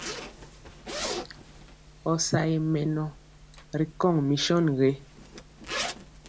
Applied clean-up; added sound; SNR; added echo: none; Zipper (clothing); 11 dB; none.